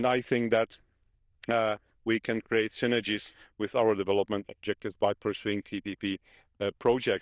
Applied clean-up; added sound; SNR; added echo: neural diffusion model UNIVERSE++.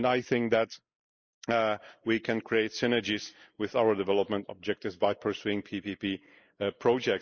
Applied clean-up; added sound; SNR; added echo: neural mask model Resemble Enhance denoiser.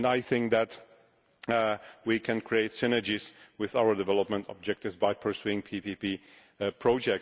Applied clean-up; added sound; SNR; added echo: none; none; none; none.